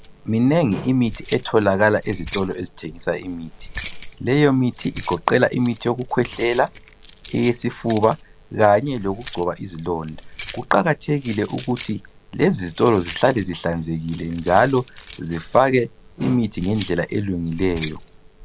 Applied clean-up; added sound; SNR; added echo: none; Keys jangling; 17 dB; none.